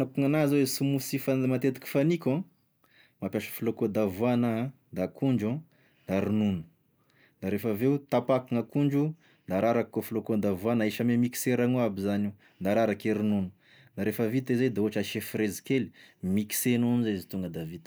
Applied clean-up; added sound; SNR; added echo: none; none; none; none.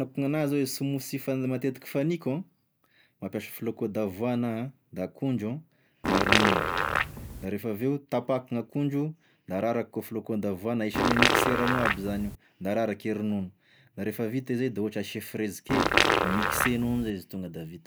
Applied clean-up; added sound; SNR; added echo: none; Fart; -5 dB; none.